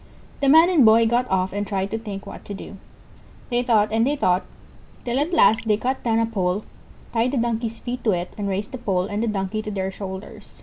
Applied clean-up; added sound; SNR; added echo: none; Gurgling; 10 dB; none.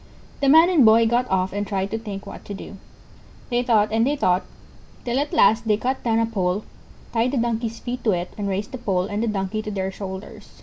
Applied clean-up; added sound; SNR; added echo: none; none; none; none.